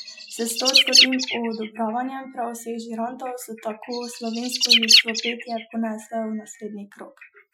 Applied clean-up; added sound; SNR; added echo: classical method Wiener filter.